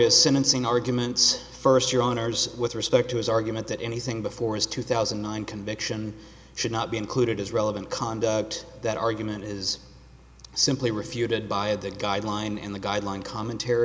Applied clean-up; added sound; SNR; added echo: none; none; none; none.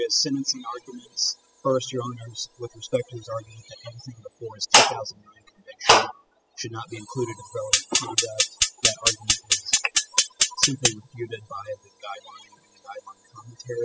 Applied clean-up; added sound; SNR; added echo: classical method spectral subtraction.